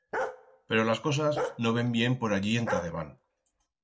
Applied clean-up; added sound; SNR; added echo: none; Bark; 8 dB; none.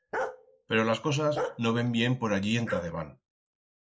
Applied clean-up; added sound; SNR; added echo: neural mask model Resemble Enhance denoiser.